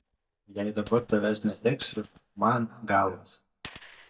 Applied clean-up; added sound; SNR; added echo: neural mask model DeepFilterNet 3.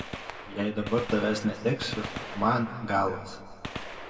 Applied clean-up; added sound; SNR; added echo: none; Gunshot, gunfire; 10 dB; reverberation time 2.0 s.